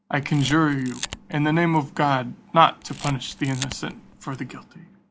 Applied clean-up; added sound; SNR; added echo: none; Camera; 16 dB; none.